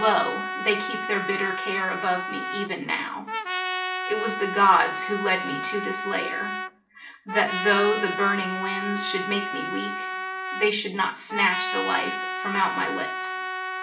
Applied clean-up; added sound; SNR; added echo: none; Trumpet; 4 dB; reverberation time 0.5 s.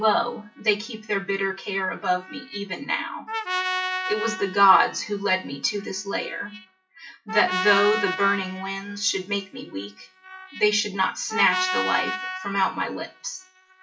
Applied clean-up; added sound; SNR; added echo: classical method WPE with log-MMSE.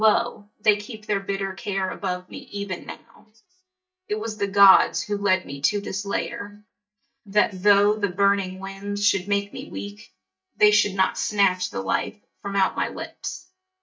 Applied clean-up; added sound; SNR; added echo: neural mask model DeepFilterNet 3.